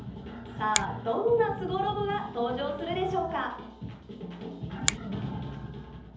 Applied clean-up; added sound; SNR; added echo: none; Finger snapping; 6 dB; reverberation time 0.8 s.